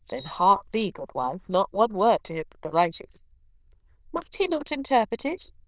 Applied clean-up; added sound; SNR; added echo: neural diffusion model UNIVERSE++.